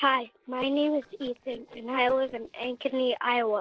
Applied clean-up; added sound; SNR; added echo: neural separator model SepFormer DNS4.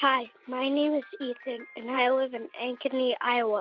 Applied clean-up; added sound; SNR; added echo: none; none; none; none.